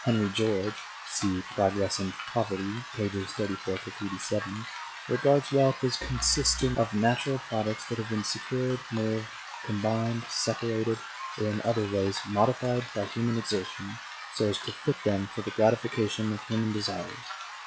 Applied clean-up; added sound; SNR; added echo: classical method log-MMSE.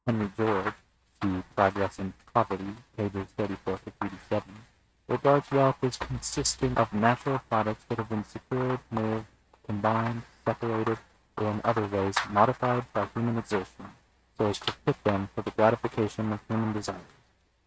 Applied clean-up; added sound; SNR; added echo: neural mask model RNNoise.